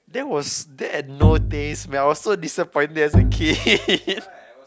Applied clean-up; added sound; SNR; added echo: none; Bowed string instrument; -1 dB; none.